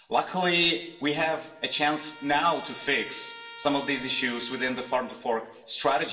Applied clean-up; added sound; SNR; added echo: none; Trumpet; 18 dB; reverberation time 0.7 s.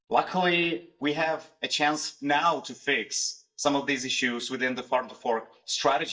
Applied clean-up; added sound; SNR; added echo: neural mask model DeepFilterNet 3.